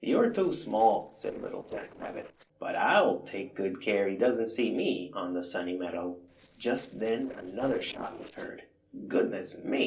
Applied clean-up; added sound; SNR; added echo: neural separator model SepFormer DNS4.